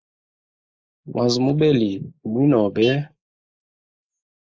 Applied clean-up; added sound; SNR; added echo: neural mask model Resemble Enhance denoiser.